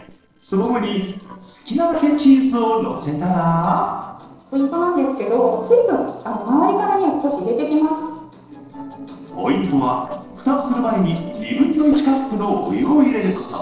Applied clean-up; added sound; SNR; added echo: neural separator model SepFormer DNS4.